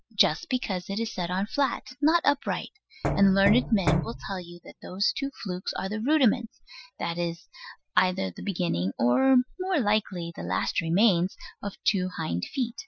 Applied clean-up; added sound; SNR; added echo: classical method spectral subtraction.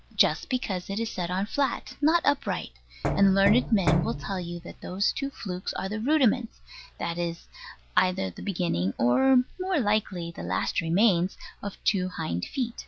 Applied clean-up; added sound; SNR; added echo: none; Knock; 3 dB; none.